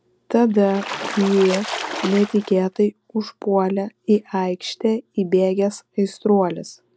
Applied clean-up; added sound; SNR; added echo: none; Splash, splatter; 9 dB; none.